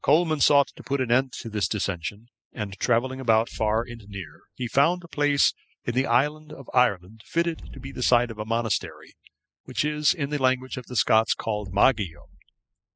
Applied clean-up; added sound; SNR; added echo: classical method spectral subtraction.